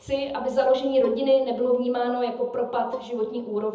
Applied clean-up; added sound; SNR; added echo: none; Bowed string instrument; 14 dB; reverberation time 0.7 s.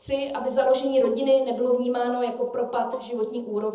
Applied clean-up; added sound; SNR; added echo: neural separator model SepFormer DNS4.